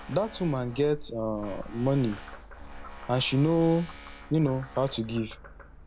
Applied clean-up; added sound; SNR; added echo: none; Tools + Frog; 14 dB; none.